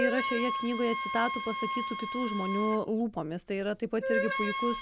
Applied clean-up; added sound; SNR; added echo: none; Wind instrument, woodwind instrument; 2 dB; none.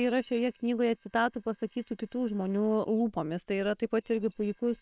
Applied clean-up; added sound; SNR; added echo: neural separator model SepFormer WHAM!.